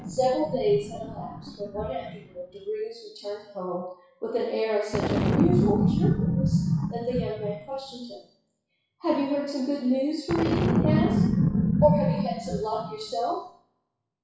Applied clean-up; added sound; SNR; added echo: classical method WPE with log-MMSE.